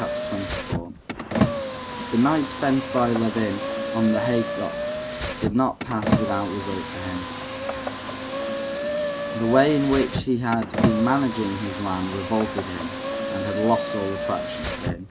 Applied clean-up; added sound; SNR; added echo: none; Car; 2 dB; none.